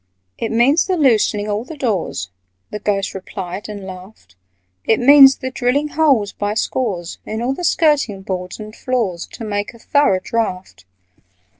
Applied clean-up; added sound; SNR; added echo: none; none; none; none.